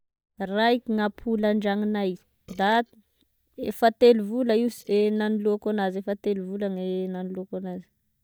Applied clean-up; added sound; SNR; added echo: neural mask model DeepFilterNet 3.